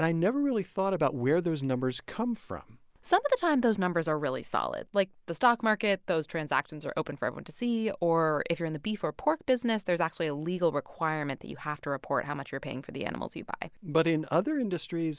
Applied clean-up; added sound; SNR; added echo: none; none; none; none.